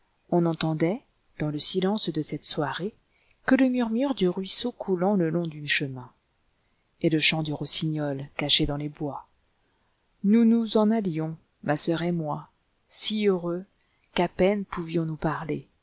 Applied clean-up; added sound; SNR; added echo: none; none; none; none.